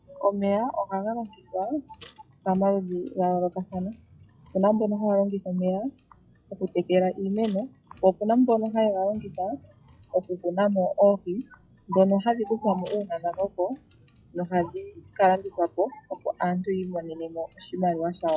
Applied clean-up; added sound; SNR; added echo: classical method log-MMSE.